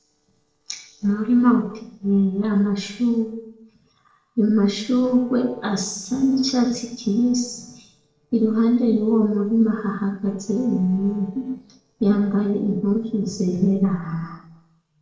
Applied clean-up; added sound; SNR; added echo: neural separator model SepFormer DNS4.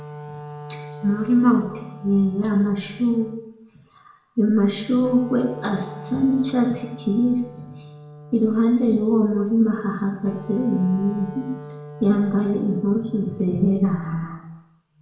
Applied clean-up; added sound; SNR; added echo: none; Wind instrument, woodwind instrument; 17 dB; reverberation time 0.9 s.